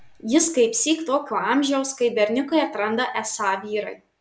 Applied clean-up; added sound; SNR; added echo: none; none; none; none.